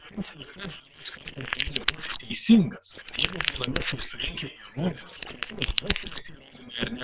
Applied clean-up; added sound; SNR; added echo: neural separator model SepFormer WHAM!.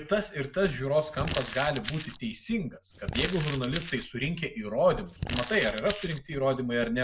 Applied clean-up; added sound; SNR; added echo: none; Crumpling, crinkling; 8 dB; none.